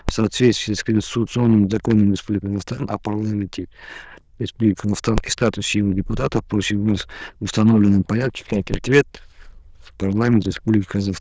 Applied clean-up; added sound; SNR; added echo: neural diffusion model UNIVERSE++.